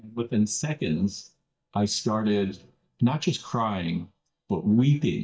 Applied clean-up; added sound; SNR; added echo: neural mask model DeepFilterNet 3.